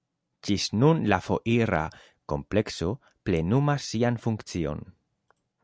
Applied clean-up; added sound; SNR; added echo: none; none; none; none.